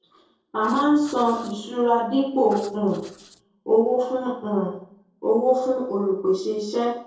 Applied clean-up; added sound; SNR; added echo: neural separator model SepFormer DNS4.